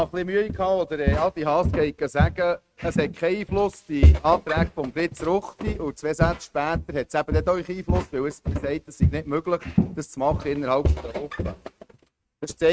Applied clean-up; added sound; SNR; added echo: neural mask model RNNoise.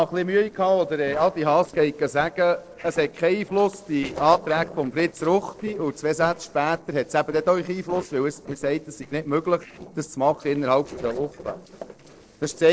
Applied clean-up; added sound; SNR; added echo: neural separator model SepFormer DNS4.